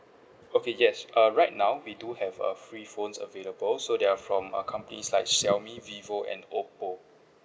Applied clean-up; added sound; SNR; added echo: none; none; none; none.